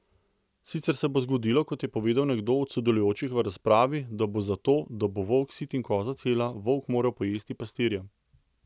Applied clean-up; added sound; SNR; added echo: none; none; none; none.